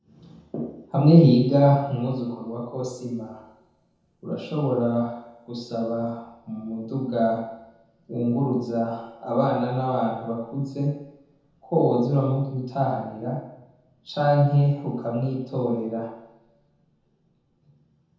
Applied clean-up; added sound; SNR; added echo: none; none; none; reverberation time 0.9 s.